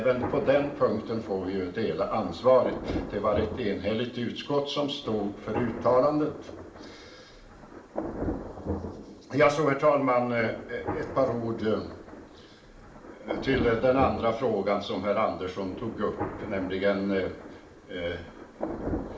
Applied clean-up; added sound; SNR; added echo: none; Thunder; 10 dB; reverberation time 0.4 s.